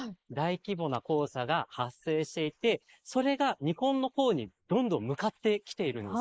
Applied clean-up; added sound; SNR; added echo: neural mask model Resemble Enhance denoiser.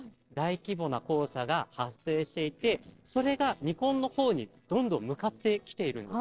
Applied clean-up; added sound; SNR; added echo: neural separator model SepFormer DNS4.